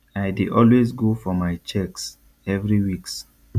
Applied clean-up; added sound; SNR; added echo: none; none; none; none.